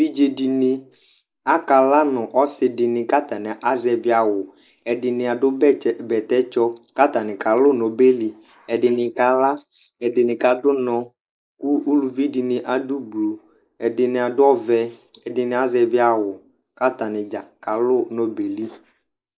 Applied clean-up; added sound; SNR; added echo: neural mask model Resemble Enhance denoiser.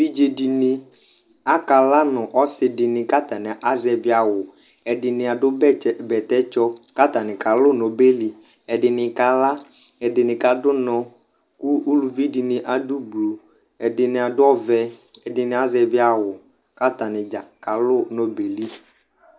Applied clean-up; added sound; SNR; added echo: none; none; none; none.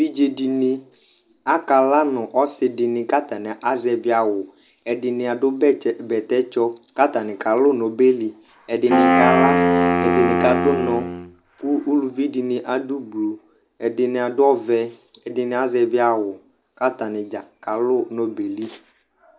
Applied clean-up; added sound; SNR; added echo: none; Wind instrument, woodwind instrument; -2 dB; none.